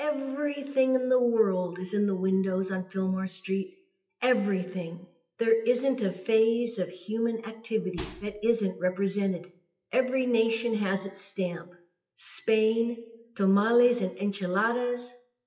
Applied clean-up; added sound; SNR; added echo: classical method WPE with log-MMSE.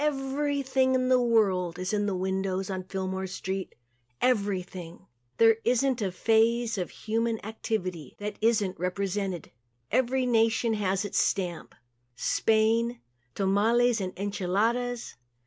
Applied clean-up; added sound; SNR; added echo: none; none; none; none.